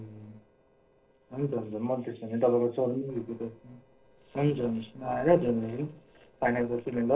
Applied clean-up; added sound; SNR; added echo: neural separator model SepFormer DNS4.